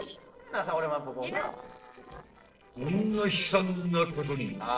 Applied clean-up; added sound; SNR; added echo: neural separator model SepFormer DNS4.